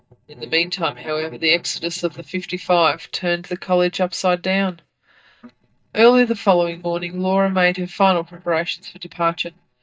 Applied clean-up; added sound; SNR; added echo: neural mask model DeepFilterNet 3.